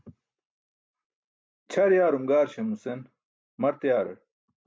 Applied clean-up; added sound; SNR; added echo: none; none; none; none.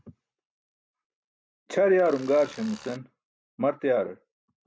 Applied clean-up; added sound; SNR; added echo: none; Tools; 19 dB; none.